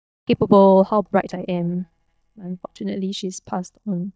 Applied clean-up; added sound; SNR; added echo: neural mask model DeepFilterNet 3.